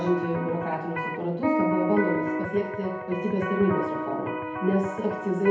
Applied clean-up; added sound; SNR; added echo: none; Electric guitar; 3 dB; reverberation time 2.0 s.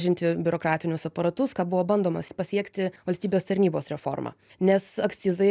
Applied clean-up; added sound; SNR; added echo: none; none; none; none.